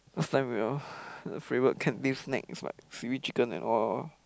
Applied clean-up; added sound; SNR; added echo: none; none; none; none.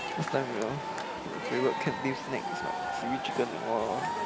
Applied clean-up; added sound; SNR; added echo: none; Crowd / Cheering; 1 dB; none.